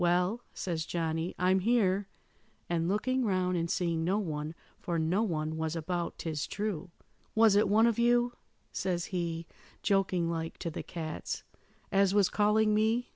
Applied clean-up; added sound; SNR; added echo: none; none; none; none.